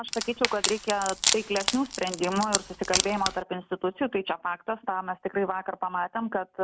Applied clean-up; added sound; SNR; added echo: none; Wood; 1 dB; none.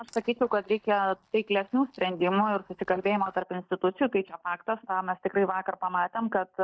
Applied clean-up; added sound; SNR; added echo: neural mask model DeepFilterNet 3.